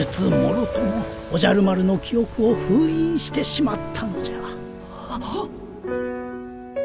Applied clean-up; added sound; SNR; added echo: none; none; none; none.